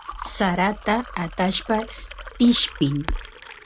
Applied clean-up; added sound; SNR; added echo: none; Liquid + Crackle; 12 dB; none.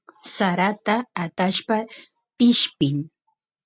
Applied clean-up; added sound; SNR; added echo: none; none; none; none.